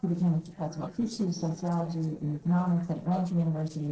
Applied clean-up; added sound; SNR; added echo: neural separator model SepFormer DNS4.